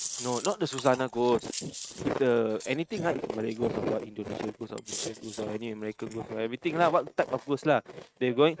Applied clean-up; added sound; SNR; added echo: neural mask model RNNoise.